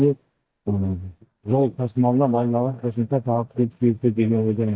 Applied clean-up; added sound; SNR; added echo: neural mask model DeepFilterNet 3.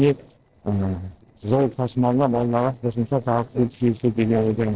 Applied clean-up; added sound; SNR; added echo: neural separator model SepFormer DNS4.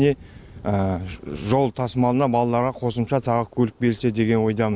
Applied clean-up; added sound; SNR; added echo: none; none; none; none.